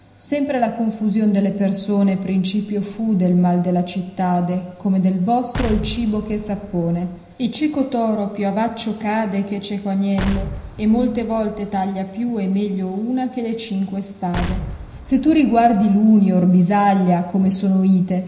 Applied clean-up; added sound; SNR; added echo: none; Explosion; 11 dB; reverberation time 0.9 s.